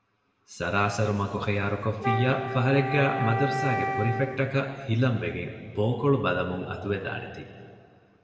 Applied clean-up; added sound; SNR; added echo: none; Wind instrument, woodwind instrument; 5 dB; reverberation time 2.2 s.